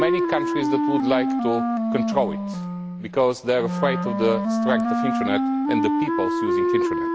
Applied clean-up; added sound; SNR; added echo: none; Wind instrument, woodwind instrument; -3 dB; none.